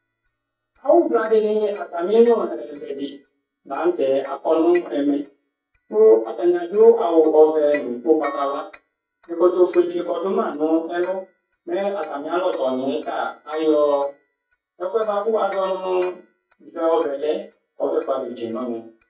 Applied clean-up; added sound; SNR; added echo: neural mask model DeepFilterNet 3.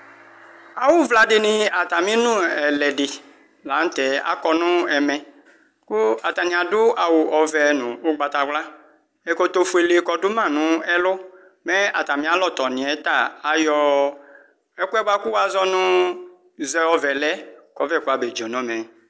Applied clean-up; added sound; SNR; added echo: none; none; none; none.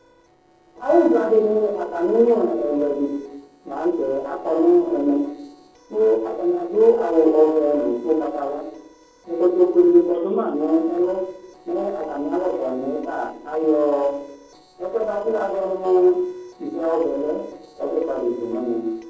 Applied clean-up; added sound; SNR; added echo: neural separator model SepFormer DNS4.